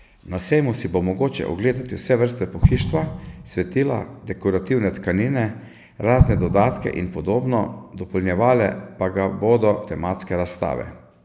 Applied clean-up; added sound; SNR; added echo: none; Explosion; 1 dB; none.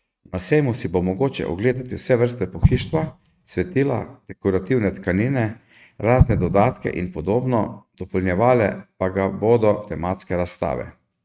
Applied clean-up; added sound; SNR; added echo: neural mask model RNNoise.